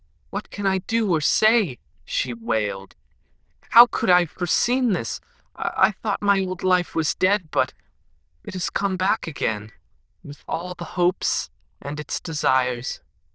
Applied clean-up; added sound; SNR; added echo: neural diffusion model UNIVERSE++.